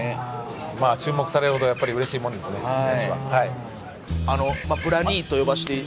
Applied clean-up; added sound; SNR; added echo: none; Bird; 12 dB; none.